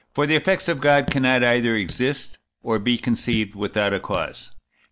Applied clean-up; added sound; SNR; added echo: neural mask model DeepFilterNet 3.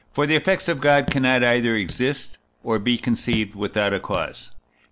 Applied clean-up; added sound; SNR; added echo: none; Raindrop / Drip; 15 dB; none.